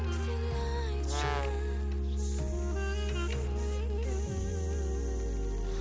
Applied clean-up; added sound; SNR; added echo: none; Brass instrument; 7 dB; none.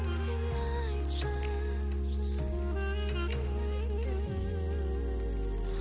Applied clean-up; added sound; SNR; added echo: none; none; none; none.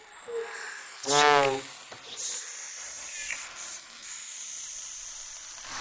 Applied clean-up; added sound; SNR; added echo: neural mask model Resemble Enhance denoiser.